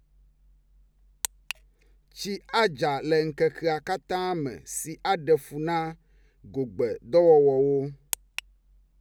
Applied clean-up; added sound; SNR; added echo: none; none; none; none.